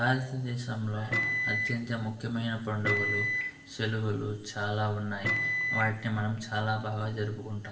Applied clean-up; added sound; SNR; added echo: none; Microwave oven; -1 dB; reverberation time 0.7 s.